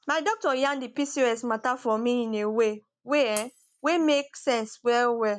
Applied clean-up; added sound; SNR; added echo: none; Shatter; 18 dB; none.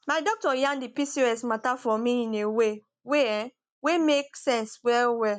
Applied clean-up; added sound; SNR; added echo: none; none; none; none.